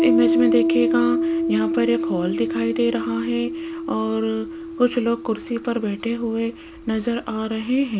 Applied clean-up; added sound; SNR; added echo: none; Piano; 1 dB; none.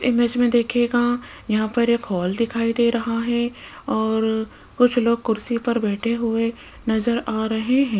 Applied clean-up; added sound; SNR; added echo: none; none; none; none.